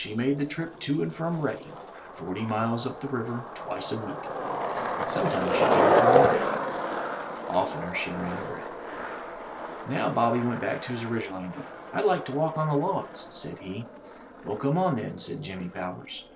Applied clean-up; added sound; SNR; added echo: none; Skateboard; -1 dB; none.